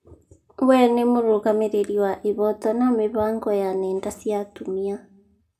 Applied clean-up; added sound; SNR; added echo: none; none; none; reverberation time 0.3 s.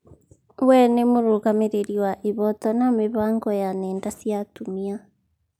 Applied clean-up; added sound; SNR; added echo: none; none; none; none.